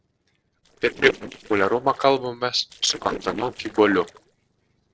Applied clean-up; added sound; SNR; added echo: neural separator model SepFormer DNS4.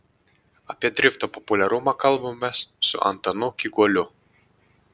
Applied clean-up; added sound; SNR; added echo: none; none; none; none.